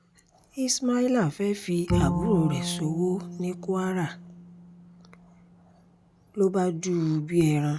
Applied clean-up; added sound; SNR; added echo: none; Bowed string instrument; 7 dB; none.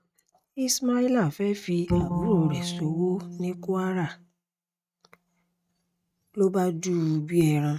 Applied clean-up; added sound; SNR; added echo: neural mask model RNNoise.